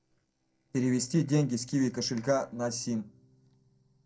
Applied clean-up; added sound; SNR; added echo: neural separator model SepFormer DNS4.